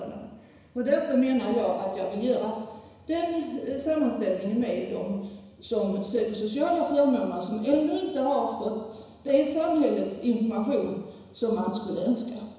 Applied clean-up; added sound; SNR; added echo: none; none; none; reverberation time 1.0 s.